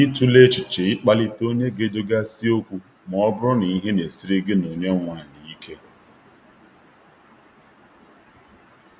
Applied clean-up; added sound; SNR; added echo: none; none; none; none.